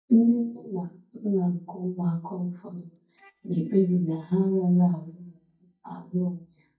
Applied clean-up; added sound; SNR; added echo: neural mask model DeepFilterNet 3.